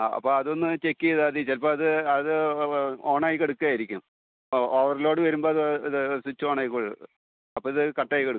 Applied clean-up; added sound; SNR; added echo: none; none; none; none.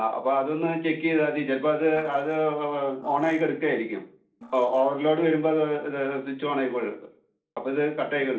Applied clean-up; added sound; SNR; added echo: neural separator model SepFormer DNS4.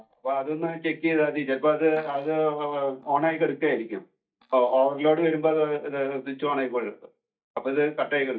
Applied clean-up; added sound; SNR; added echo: neural mask model DeepFilterNet 3.